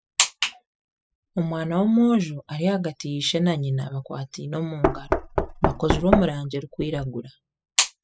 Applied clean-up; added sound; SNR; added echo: classical method spectral subtraction.